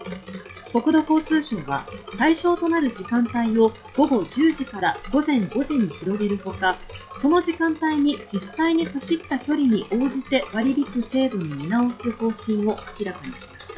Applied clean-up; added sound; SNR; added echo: classical method log-MMSE.